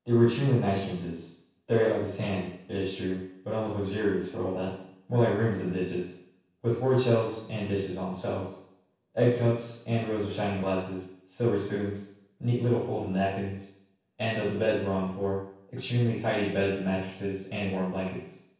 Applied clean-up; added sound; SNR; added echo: none; none; none; reverberation time 0.7 s.